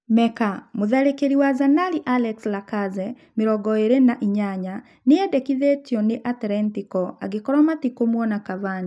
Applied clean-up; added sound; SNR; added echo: none; none; none; none.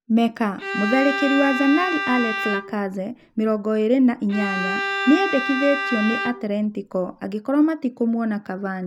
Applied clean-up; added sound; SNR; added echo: none; Bowed string instrument; 5 dB; none.